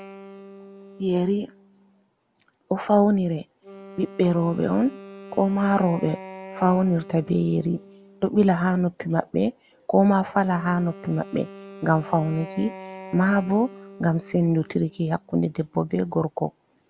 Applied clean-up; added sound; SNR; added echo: none; Wind instrument, woodwind instrument; 19 dB; none.